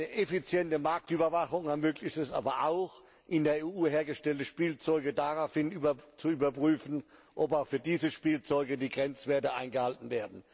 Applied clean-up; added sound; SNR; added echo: none; none; none; none.